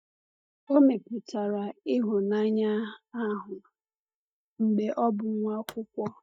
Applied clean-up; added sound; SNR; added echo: neural mask model DeepFilterNet 3.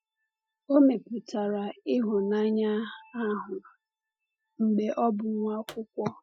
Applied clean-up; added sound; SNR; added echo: classical method Wiener filter.